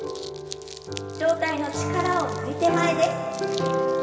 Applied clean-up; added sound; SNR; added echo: none; Crumpling, crinkling; 18 dB; reverberation time 2.4 s.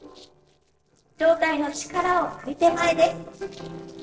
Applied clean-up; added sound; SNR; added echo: neural separator model SepFormer DNS4.